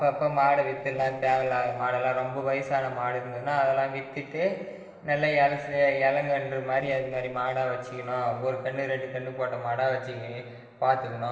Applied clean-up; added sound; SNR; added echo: neural separator model SepFormer DNS4.